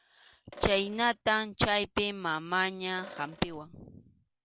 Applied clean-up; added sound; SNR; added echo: none; Sink (filling or washing); 20 dB; none.